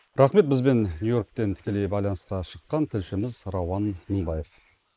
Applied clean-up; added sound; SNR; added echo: neural mask model Resemble Enhance denoiser.